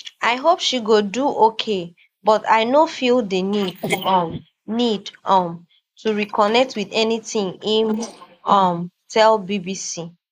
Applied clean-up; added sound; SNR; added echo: neural mask model Resemble Enhance denoiser.